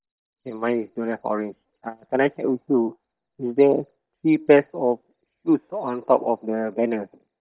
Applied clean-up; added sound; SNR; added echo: neural mask model DeepFilterNet 3.